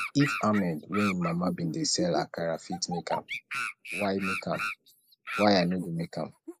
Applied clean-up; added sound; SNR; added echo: neural mask model Resemble Enhance denoiser.